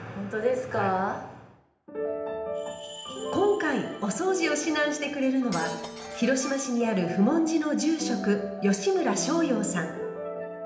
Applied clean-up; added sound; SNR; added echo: none; Cutlery, silverware; 18 dB; reverberation time 0.8 s.